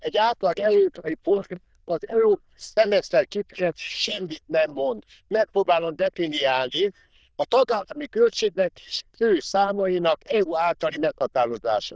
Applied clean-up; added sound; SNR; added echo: neural diffusion model UNIVERSE++.